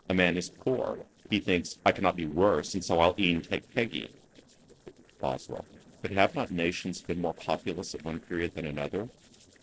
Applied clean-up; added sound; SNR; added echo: neural separator model SepFormer DNS4.